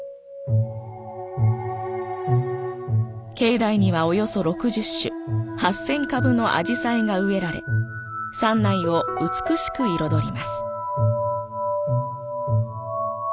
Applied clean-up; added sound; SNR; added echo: none; none; none; none.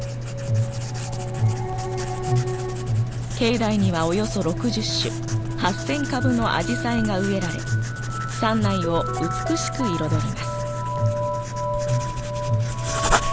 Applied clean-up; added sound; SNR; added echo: none; Writing; 4 dB; none.